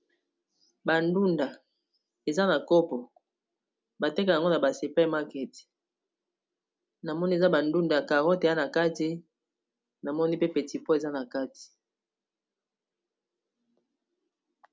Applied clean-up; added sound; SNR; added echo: none; none; none; none.